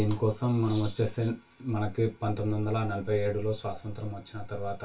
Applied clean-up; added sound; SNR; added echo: none; none; none; reverberation time 0.2 s.